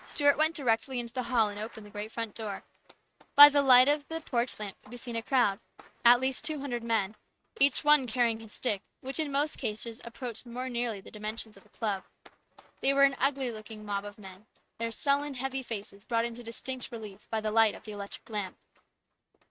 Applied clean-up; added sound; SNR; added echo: neural mask model RNNoise.